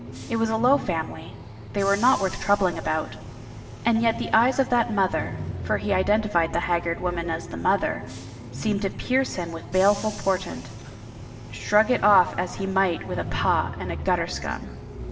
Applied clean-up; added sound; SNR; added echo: none; Bus / Engine; 11 dB; reverberation time 1.4 s.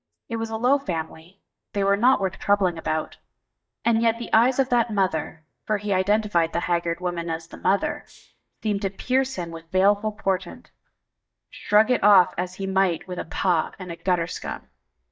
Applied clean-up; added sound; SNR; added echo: neural mask model DeepFilterNet 3.